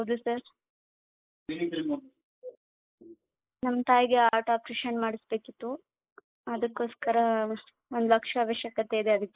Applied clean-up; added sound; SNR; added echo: neural mask model Resemble Enhance denoiser.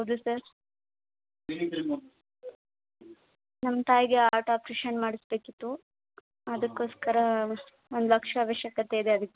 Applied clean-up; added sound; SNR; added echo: none; none; none; none.